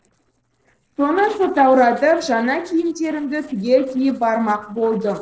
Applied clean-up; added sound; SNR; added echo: neural separator model SepFormer DNS4.